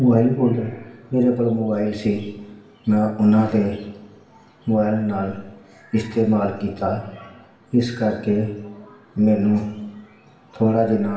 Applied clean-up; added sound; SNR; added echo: none; none; none; reverberation time 1.0 s.